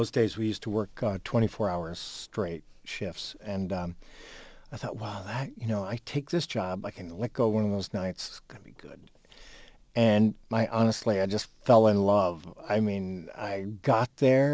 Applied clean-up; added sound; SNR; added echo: none; none; none; none.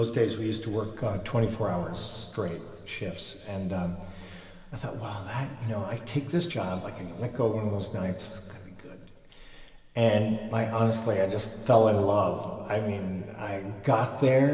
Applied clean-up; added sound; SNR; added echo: none; none; none; reverberation time 2.3 s.